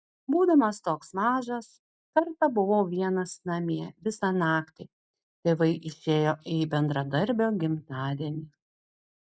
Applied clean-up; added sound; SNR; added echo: none; none; none; none.